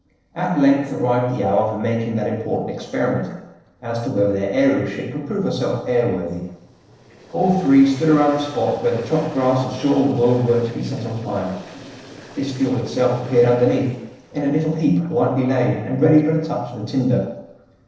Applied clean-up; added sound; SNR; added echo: neural separator model SepFormer DNS4.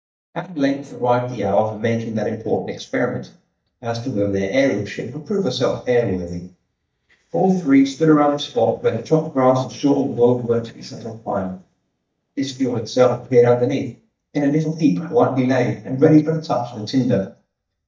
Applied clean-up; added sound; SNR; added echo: neural mask model DeepFilterNet 3.